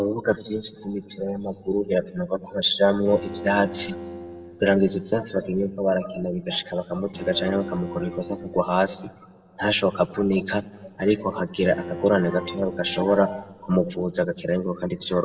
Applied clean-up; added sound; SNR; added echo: none; Bowed string instrument; 16 dB; reverberation time 0.9 s.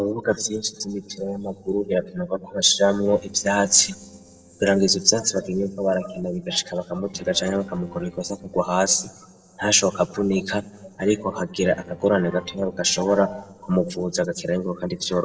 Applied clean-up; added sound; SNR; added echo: neural separator model SepFormer DNS4.